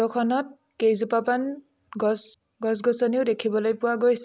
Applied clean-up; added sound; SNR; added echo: none; none; none; none.